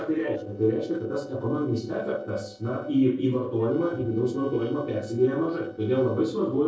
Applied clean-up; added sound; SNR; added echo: neural separator model SepFormer DNS4.